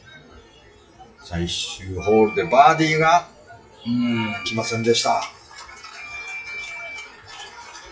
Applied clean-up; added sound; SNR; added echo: classical method WPE with log-MMSE.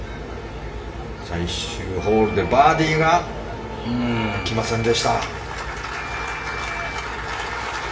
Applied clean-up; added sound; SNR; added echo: none; Wind instrument, woodwind instrument; 14 dB; reverberation time 0.7 s.